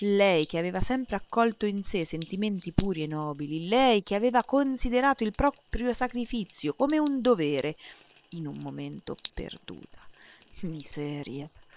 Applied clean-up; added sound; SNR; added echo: neural separator model SepFormer WHAM!.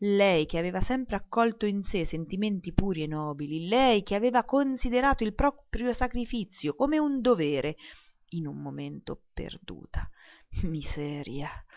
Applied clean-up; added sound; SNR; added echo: none; none; none; none.